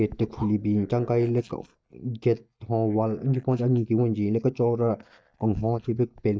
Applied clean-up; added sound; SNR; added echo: neural mask model DeepFilterNet 3.